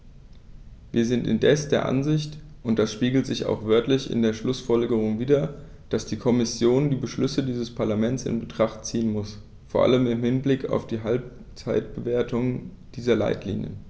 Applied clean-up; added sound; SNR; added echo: none; none; none; none.